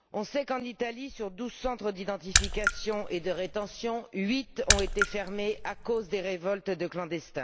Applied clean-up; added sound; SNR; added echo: none; Raindrop / Splash, splatter; -1 dB; none.